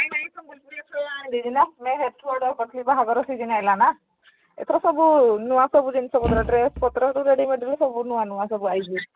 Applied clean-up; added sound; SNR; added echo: none; Thump, thud; 7 dB; none.